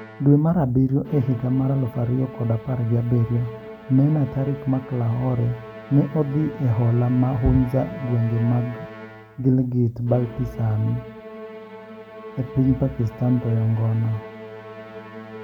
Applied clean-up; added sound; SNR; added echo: none; Musical instrument; 16 dB; none.